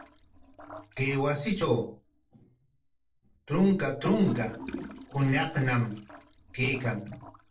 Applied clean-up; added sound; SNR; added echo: neural separator model SepFormer DNS4.